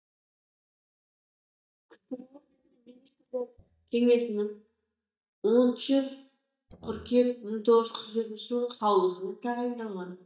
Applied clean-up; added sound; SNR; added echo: neural mask model DeepFilterNet 3.